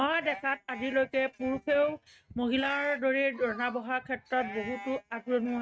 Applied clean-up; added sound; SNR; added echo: neural mask model RNNoise.